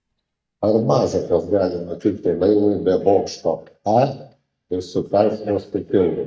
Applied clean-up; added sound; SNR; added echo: neural mask model DeepFilterNet 3.